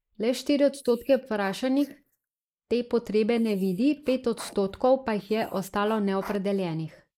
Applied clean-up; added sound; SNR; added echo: neural mask model Resemble Enhance denoiser.